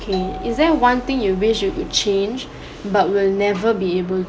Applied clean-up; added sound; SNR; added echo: none; Doorbell; 18 dB; none.